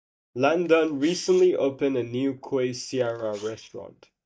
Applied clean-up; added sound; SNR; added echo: neural mask model DeepFilterNet 3.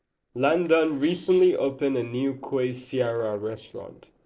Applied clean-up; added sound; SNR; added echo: neural separator model SepFormer DNS4.